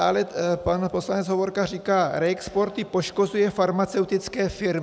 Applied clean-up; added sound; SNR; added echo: none; none; none; none.